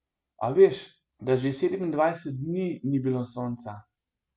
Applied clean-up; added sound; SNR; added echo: none; none; none; none.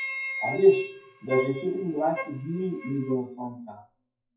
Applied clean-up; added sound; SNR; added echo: classical method WPE with log-MMSE.